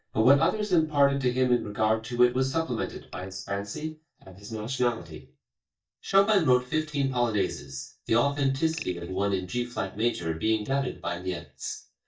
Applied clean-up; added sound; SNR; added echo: neural mask model DeepFilterNet 3.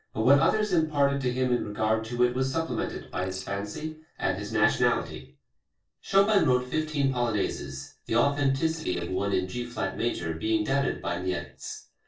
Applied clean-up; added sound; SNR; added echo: neural separator model SepFormer DNS4.